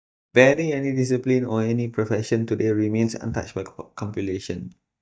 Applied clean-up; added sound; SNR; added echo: neural mask model DeepFilterNet 3.